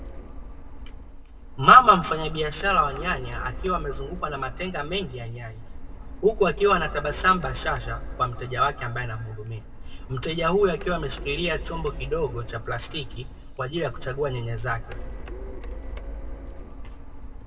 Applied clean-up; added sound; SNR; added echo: none; Printer; 9 dB; reverberation time 1.2 s.